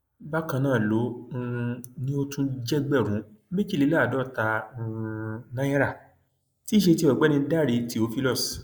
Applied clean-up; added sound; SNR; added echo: neural mask model Resemble Enhance denoiser.